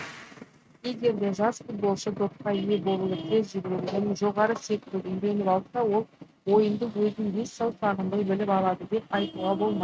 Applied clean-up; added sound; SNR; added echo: neural mask model RNNoise.